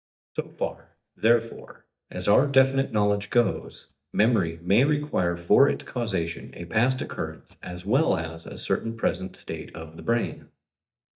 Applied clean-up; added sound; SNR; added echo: neural mask model DeepFilterNet 3.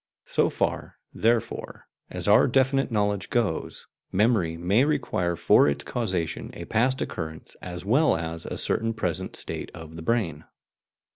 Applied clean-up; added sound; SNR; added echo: none; none; none; none.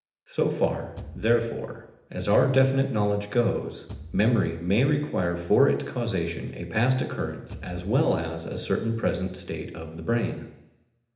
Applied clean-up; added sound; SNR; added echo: none; Bass drum / Thump, thud; 18 dB; reverberation time 0.8 s.